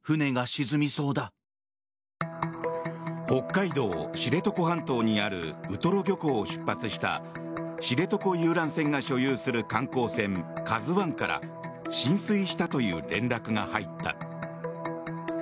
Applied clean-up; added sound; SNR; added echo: none; none; none; none.